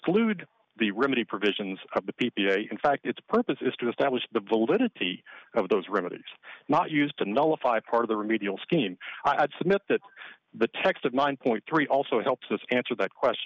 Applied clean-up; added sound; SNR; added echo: none; none; none; none.